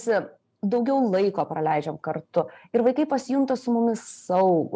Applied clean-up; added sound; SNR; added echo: none; none; none; none.